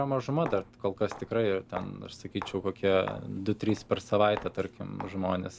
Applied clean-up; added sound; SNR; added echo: none; Walk, footsteps; 16 dB; none.